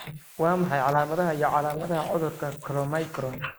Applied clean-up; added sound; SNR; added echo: neural mask model Resemble Enhance denoiser.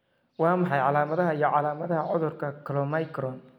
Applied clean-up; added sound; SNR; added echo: none; none; none; none.